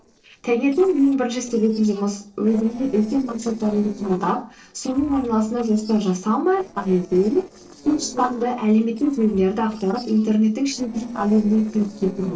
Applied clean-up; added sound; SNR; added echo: neural separator model SepFormer DNS4.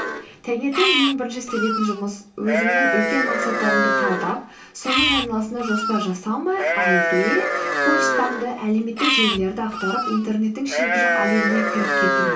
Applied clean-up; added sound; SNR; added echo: none; Livestock, farm animals, working animals; -1 dB; reverberation time 0.2 s.